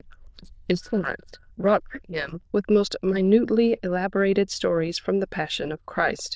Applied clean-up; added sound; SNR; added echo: neural diffusion model UNIVERSE++.